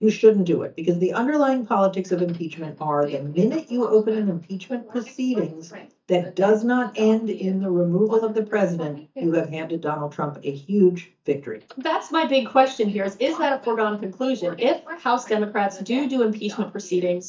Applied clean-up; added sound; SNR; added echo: neural mask model DeepFilterNet 3.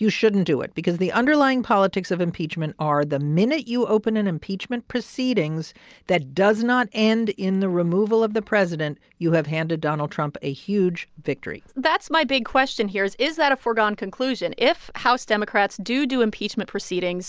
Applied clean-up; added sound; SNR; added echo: none; none; none; none.